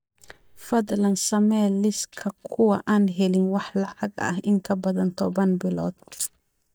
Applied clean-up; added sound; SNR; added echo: neural mask model DeepFilterNet 3.